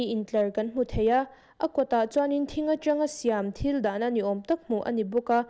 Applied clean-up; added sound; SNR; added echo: none; none; none; none.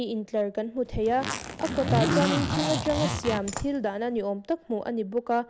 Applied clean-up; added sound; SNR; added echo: none; Zipper (clothing); 1 dB; none.